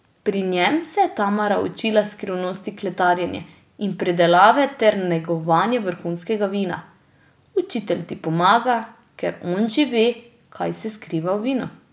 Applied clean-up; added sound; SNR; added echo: none; none; none; none.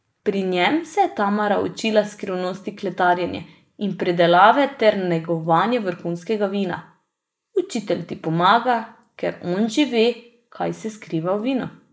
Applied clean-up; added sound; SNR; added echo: neural mask model Resemble Enhance denoiser.